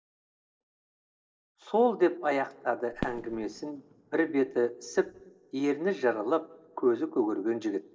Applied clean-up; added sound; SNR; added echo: neural separator model SepFormer DNS4.